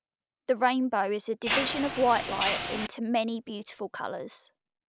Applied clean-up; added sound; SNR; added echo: none; Mechanisms; 6 dB; none.